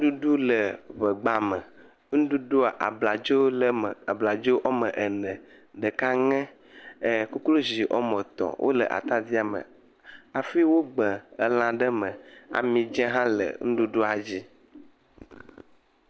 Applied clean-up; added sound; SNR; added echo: none; none; none; none.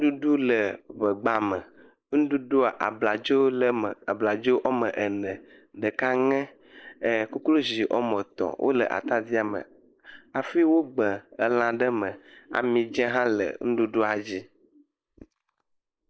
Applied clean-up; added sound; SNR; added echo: neural mask model Resemble Enhance denoiser.